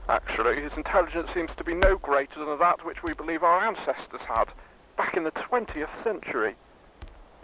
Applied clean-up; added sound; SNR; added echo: none; Crackle; 11 dB; none.